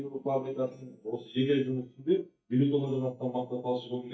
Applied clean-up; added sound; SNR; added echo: neural mask model DeepFilterNet 3.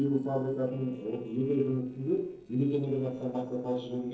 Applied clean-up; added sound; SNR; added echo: neural separator model SepFormer DNS4.